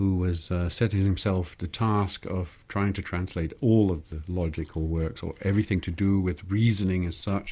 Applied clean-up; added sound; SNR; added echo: neural mask model Resemble Enhance denoiser.